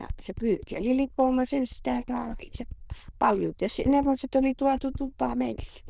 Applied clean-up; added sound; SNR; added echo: neural diffusion model UNIVERSE++.